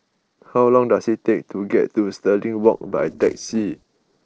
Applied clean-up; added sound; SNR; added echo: neural separator model SepFormer DNS4.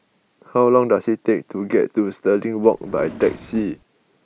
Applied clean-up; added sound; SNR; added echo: none; Drawer open or close; 16 dB; none.